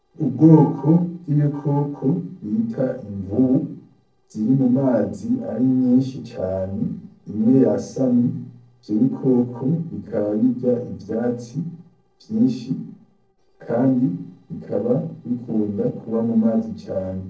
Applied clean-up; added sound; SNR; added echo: neural separator model SepFormer DNS4.